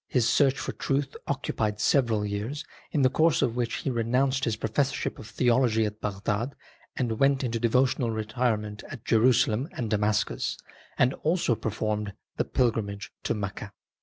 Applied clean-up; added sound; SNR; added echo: none; none; none; none.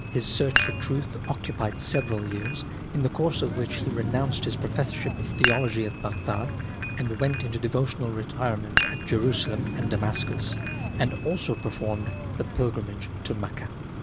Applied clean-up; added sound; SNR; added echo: none; Dishes, pots, and pans + Screech; 1 dB; none.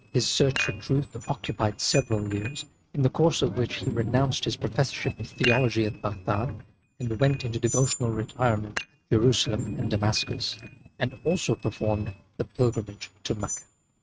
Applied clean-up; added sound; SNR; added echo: neural mask model RNNoise.